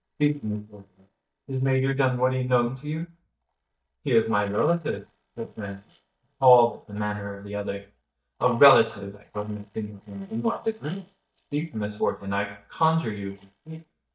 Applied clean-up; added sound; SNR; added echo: neural mask model DeepFilterNet 3.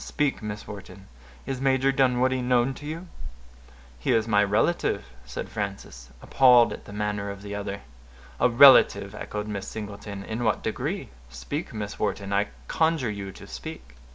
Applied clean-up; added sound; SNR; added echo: none; none; none; none.